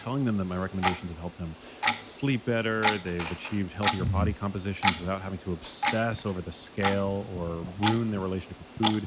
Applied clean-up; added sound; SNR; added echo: none; Clock; 3 dB; none.